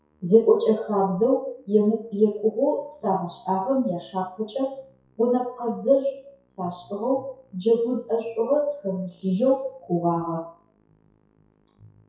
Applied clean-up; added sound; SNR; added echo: classical method WPE with log-MMSE.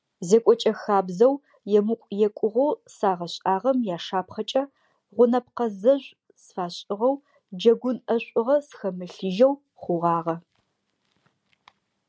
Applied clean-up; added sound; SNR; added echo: none; none; none; none.